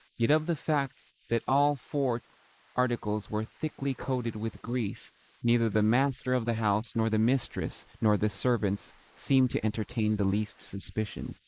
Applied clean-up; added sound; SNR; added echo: neural mask model Resemble Enhance denoiser.